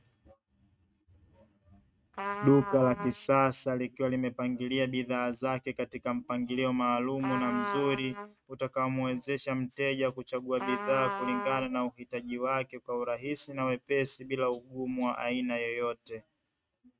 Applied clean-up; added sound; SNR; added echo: neural mask model RNNoise.